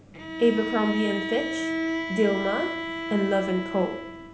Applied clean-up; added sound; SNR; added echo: none; Bowed string instrument; 5 dB; none.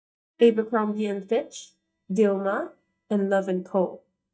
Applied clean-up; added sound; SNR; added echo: neural mask model DeepFilterNet 3.